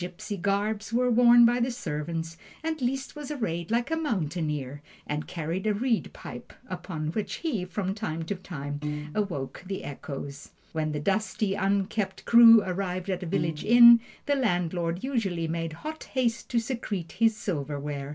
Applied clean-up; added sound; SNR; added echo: none; Piano; 9 dB; none.